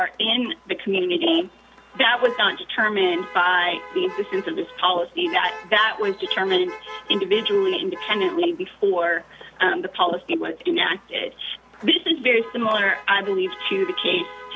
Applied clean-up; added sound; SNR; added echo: none; Motor vehicle (road); 17 dB; none.